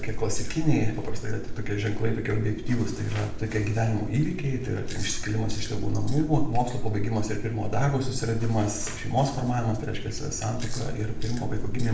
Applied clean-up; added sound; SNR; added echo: none; Chewing, mastication; 0 dB; reverberation time 0.6 s.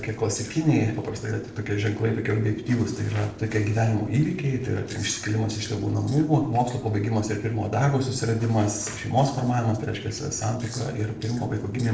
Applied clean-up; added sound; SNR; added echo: neural separator model SepFormer DNS4.